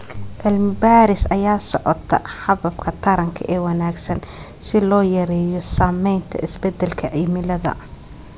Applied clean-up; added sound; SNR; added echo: none; none; none; none.